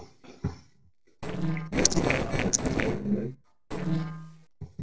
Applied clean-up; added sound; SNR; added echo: neural separator model SepFormer DNS4.